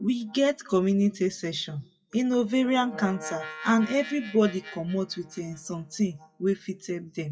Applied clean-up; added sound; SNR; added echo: classical method WPE with log-MMSE.